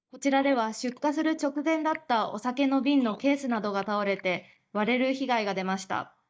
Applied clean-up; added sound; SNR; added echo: neural mask model DeepFilterNet 3.